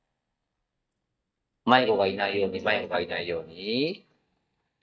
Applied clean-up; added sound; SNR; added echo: neural mask model DeepFilterNet 3.